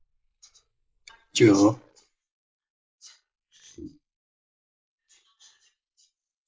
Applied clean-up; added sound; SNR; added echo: neural mask model Resemble Enhance denoiser.